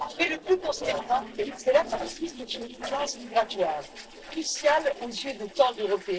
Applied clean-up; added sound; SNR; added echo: neural separator model SepFormer DNS4.